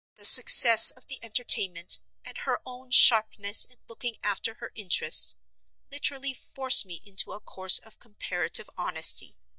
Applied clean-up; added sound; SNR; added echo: neural mask model DeepFilterNet 3.